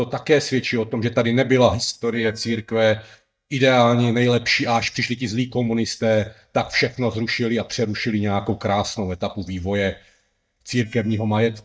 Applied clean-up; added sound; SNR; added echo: neural mask model DeepFilterNet 3.